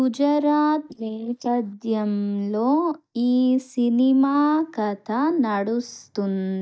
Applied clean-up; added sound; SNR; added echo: neural mask model DeepFilterNet 3.